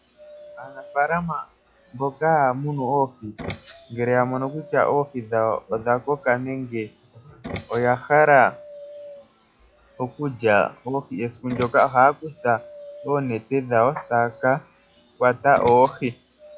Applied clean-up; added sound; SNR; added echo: classical method log-MMSE.